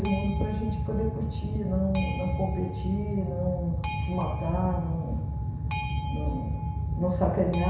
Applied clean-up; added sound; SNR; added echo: none; Boat, Water vehicle; -1 dB; reverberation time 0.7 s.